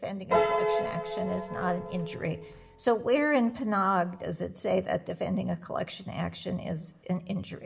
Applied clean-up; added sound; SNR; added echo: none; Piano; 0 dB; reverberation time 0.6 s.